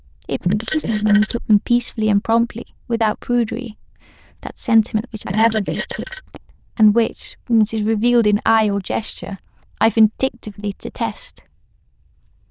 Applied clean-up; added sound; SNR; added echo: neural diffusion model UNIVERSE++.